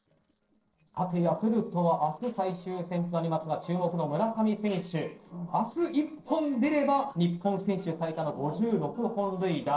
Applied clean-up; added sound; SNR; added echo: neural separator model SepFormer DNS4.